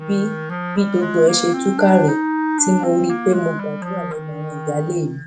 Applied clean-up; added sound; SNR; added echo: none; Wind instrument, woodwind instrument; 5 dB; none.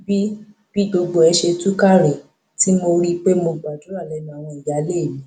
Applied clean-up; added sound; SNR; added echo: none; none; none; none.